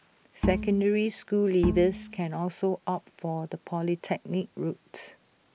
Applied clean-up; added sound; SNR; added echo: none; Bowed string instrument; 5 dB; none.